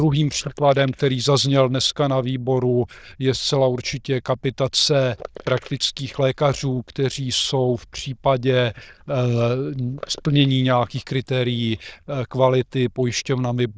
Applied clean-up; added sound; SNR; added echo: neural diffusion model UNIVERSE++.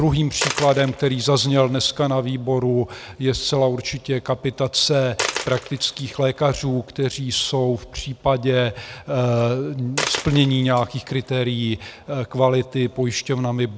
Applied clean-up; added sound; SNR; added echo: none; Coin (dropping); 14 dB; none.